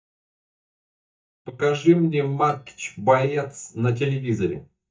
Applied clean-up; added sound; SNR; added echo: neural mask model DeepFilterNet 3.